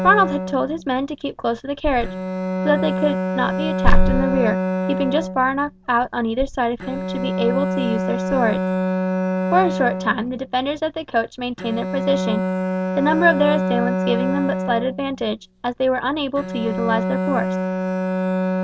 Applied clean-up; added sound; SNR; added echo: none; Bowed string instrument; 3 dB; none.